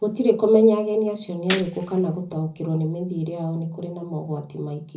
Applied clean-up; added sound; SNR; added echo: none; Gunshot, gunfire; 13 dB; reverberation time 0.4 s.